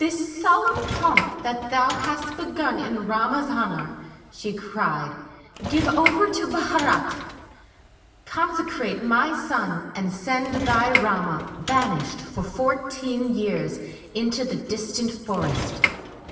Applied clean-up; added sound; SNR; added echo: none; Sliding door / Train; 8 dB; reverberation time 1.3 s.